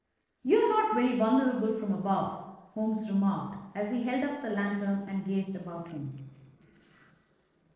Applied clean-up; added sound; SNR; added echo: neural separator model SepFormer DNS4.